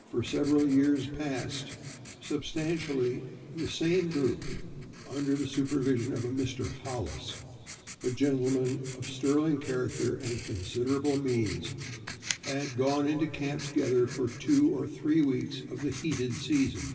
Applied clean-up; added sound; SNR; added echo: none; Writing; 15 dB; reverberation time 3.0 s.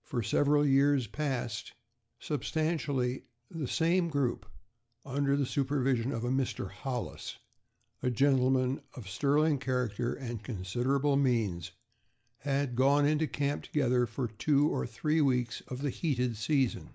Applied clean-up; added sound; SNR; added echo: none; none; none; none.